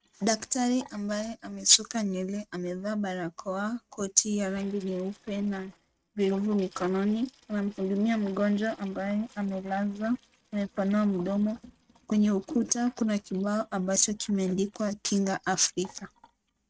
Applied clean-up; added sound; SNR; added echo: neural mask model RNNoise.